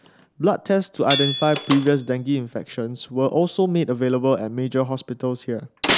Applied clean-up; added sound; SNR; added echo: none; Hammer / Chink, clink + Slam; 8 dB; none.